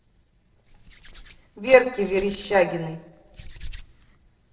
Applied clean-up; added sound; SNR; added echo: neural separator model SepFormer DNS4.